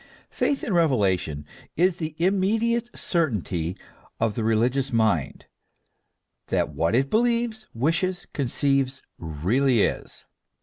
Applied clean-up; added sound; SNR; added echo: none; none; none; none.